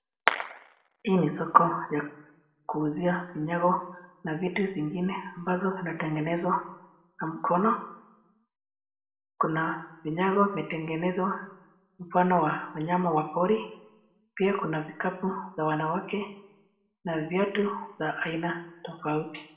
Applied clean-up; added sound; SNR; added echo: none; none; none; reverberation time 0.6 s.